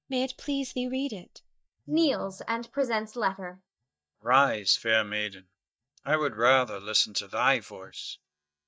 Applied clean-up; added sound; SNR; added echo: neural mask model DeepFilterNet 3.